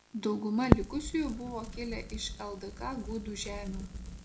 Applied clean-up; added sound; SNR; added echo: none; Crackle; 0 dB; reverberation time 0.3 s.